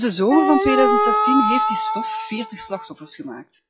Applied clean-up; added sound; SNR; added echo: classical method log-MMSE.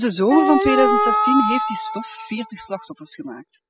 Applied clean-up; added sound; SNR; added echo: classical method spectral subtraction.